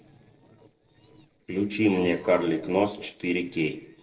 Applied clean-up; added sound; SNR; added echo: neural separator model SepFormer DNS4.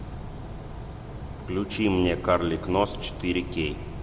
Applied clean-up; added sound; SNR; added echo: none; none; none; none.